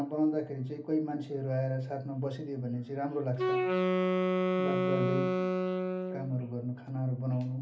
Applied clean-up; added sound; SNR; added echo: none; Wind instrument, woodwind instrument; -4 dB; reverberation time 0.3 s.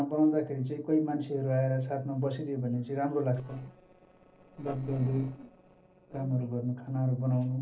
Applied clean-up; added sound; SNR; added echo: neural separator model SepFormer DNS4.